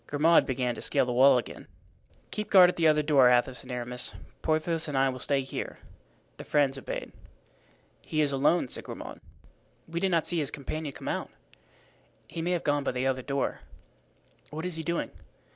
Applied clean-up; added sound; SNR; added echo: none; none; none; none.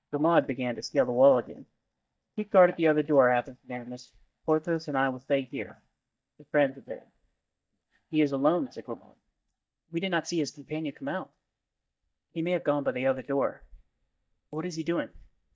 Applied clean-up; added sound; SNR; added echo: neural mask model DeepFilterNet 3.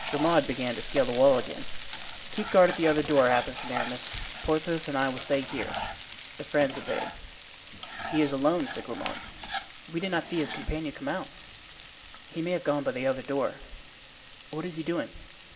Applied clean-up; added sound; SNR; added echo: none; Frying (food); 8 dB; reverberation time 2.4 s.